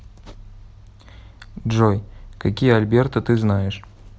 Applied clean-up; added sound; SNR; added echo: none; none; none; none.